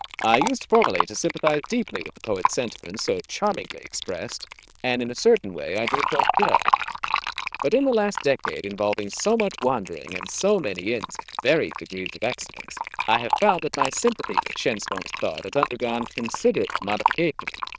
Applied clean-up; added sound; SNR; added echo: neural diffusion model UNIVERSE++.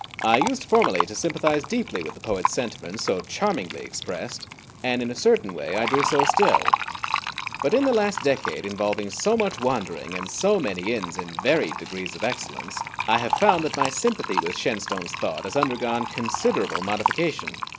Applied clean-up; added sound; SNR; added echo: none; Fill (with liquid); 4 dB; none.